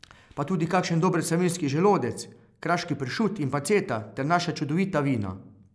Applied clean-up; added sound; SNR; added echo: none; none; none; none.